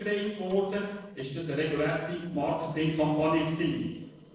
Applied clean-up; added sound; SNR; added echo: neural separator model SepFormer DNS4.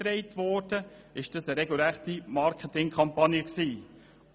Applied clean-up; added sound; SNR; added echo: none; none; none; none.